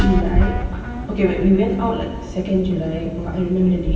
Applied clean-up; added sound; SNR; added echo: none; Guitar; 19 dB; reverberation time 1.3 s.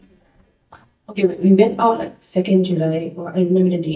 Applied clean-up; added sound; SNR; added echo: neural mask model DeepFilterNet 3.